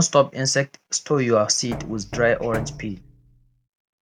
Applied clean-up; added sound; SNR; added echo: none; Knock; 12 dB; none.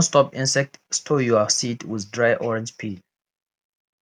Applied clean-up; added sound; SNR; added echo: none; none; none; none.